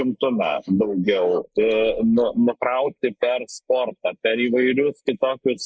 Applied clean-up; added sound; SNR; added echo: neural mask model Resemble Enhance denoiser.